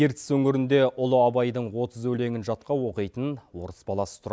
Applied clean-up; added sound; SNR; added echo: none; none; none; none.